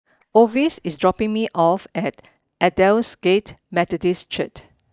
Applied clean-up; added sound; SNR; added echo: neural mask model DeepFilterNet 3.